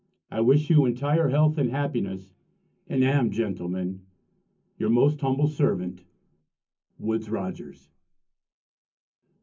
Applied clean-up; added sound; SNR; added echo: none; none; none; reverberation time 0.3 s.